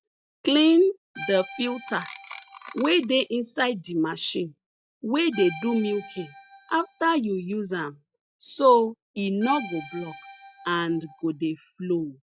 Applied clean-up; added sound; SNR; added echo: classical method log-MMSE.